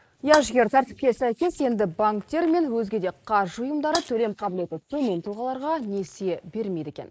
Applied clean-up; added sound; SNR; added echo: neural mask model Resemble Enhance denoiser.